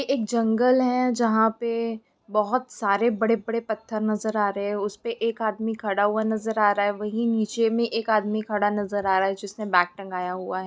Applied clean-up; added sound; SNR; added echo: none; none; none; none.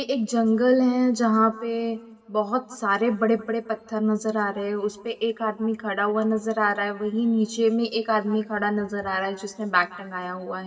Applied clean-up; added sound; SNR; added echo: none; none; none; reverberation time 1.9 s.